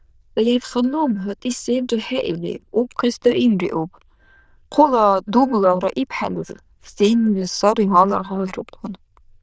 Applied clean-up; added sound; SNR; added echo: neural diffusion model UNIVERSE++.